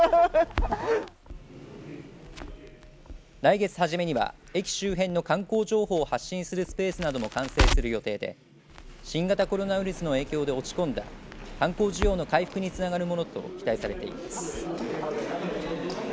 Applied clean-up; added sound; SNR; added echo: none; Crackle; 7 dB; none.